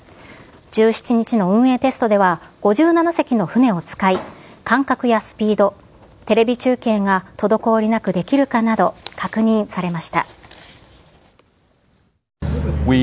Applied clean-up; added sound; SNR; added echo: none; none; none; none.